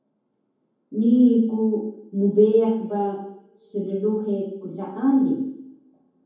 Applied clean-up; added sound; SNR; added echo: none; none; none; reverberation time 0.9 s.